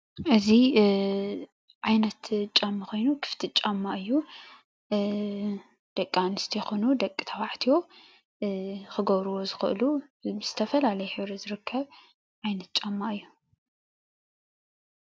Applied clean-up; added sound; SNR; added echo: none; none; none; none.